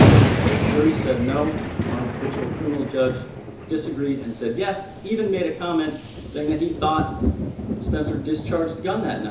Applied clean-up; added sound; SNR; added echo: none; Thunder; -1 dB; reverberation time 0.7 s.